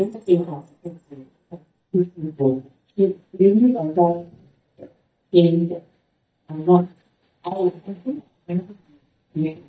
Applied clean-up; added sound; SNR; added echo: neural mask model DeepFilterNet 3.